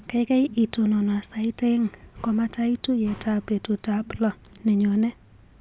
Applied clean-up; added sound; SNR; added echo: none; none; none; none.